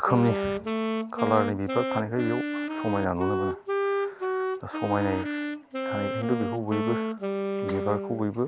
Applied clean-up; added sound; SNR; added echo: none; Wind instrument, woodwind instrument; 1 dB; none.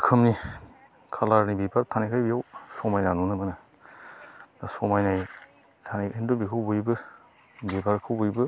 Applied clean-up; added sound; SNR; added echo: none; none; none; none.